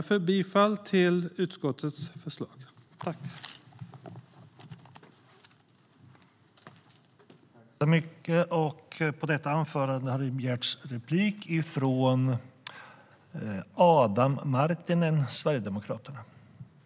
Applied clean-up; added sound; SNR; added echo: none; none; none; none.